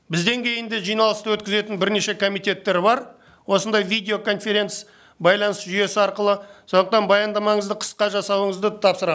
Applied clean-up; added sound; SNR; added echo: none; none; none; none.